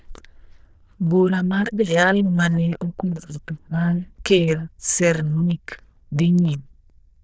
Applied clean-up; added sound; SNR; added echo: neural diffusion model UNIVERSE++.